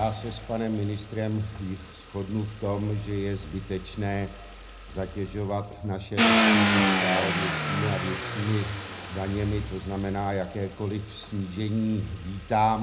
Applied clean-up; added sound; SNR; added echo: none; Car; 0 dB; reverberation time 0.4 s.